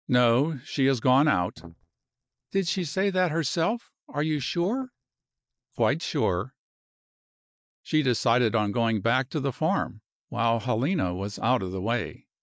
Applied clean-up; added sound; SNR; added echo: neural mask model DeepFilterNet 3.